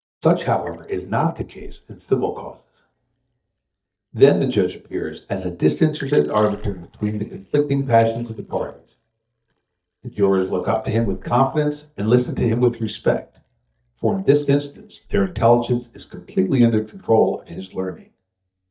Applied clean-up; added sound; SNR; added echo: neural mask model DeepFilterNet 3.